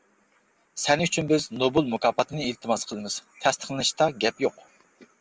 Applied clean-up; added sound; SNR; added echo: none; none; none; none.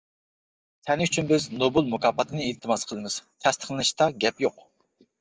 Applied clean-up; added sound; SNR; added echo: neural mask model DeepFilterNet 3.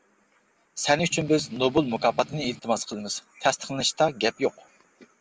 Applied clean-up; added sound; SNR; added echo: none; Strum; 17 dB; none.